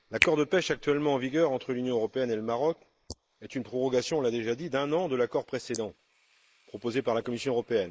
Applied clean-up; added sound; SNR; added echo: neural mask model Resemble Enhance denoiser.